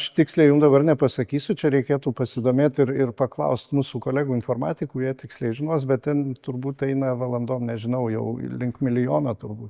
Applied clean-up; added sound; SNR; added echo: none; none; none; none.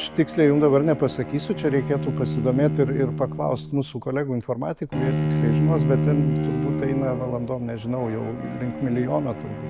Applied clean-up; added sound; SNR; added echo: none; Bowed string instrument; 3 dB; none.